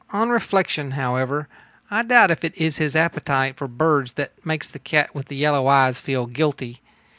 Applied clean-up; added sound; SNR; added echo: none; none; none; none.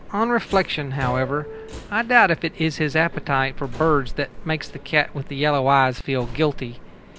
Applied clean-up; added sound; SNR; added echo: none; Subway, metro, underground; 12 dB; none.